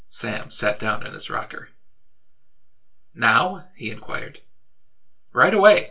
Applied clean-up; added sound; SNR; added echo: none; none; none; reverberation time 0.2 s.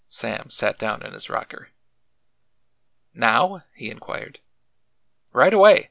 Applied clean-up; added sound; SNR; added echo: none; none; none; none.